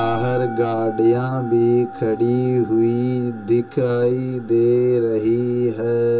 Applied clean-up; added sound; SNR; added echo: none; Musical instrument; 16 dB; reverberation time 0.2 s.